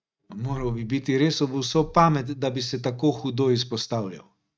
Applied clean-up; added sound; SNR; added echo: neural mask model RNNoise.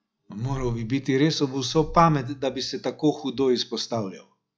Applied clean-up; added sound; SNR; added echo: classical method log-MMSE.